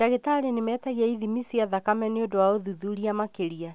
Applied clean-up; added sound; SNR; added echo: none; none; none; none.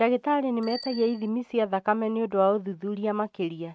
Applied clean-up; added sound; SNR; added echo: neural mask model RNNoise.